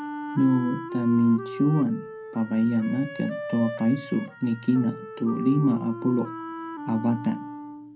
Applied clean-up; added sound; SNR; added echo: none; Wind instrument, woodwind instrument; 11 dB; reverberation time 0.3 s.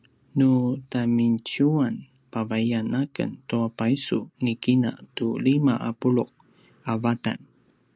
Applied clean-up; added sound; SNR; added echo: none; none; none; none.